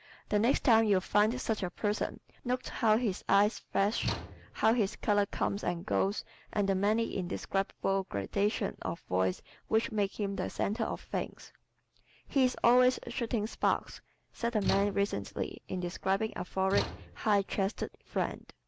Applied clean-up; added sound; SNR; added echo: none; Slam / Tools; 10 dB; none.